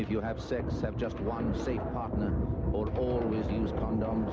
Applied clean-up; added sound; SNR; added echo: none; none; none; none.